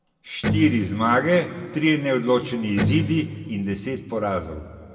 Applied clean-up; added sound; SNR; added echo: none; Electric guitar; 4 dB; reverberation time 1.6 s.